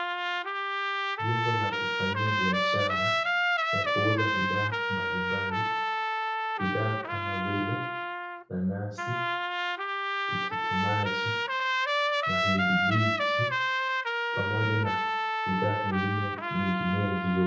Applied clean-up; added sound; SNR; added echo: none; Trumpet; -4 dB; reverberation time 0.6 s.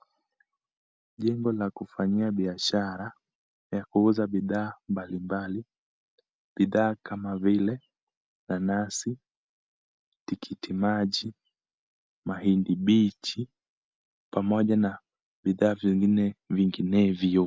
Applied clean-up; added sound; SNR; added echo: none; none; none; none.